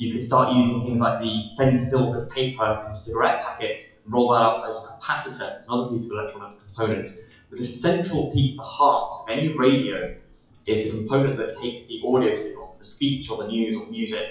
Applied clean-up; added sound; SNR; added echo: classical method WPE with log-MMSE.